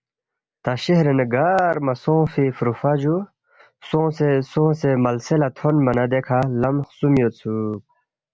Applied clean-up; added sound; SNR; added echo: none; none; none; none.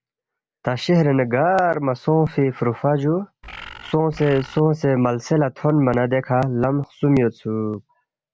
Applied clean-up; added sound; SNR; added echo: none; Bird; 17 dB; none.